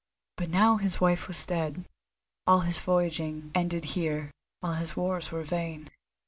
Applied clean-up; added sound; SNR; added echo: none; none; none; none.